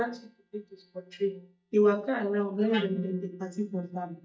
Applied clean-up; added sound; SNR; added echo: neural mask model DeepFilterNet 3.